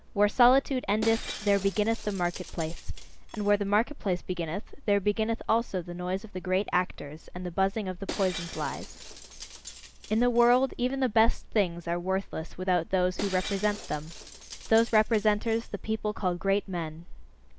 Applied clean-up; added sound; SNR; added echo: none; Shatter; 16 dB; none.